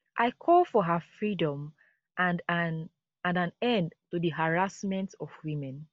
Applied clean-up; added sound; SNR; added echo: none; none; none; none.